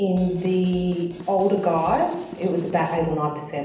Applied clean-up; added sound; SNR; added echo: none; Drum kit; 18 dB; reverberation time 0.8 s.